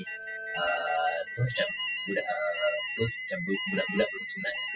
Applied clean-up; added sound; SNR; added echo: classical method spectral subtraction.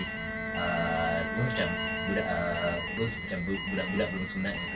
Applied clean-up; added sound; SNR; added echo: none; Bowed string instrument + Alarm; 2 dB; none.